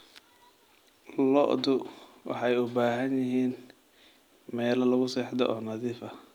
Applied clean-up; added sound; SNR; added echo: none; none; none; none.